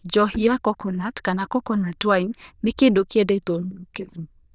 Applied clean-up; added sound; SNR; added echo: neural diffusion model UNIVERSE++.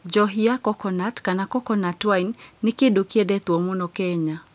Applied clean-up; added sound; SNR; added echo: none; none; none; none.